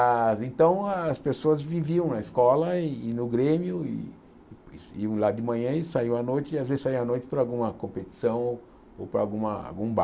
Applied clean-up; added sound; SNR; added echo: none; none; none; none.